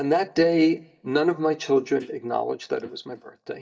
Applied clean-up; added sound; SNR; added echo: neural mask model DeepFilterNet 3.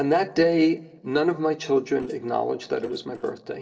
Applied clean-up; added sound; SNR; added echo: neural separator model SepFormer DNS4.